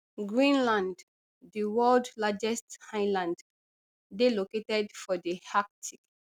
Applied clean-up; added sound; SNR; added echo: none; none; none; none.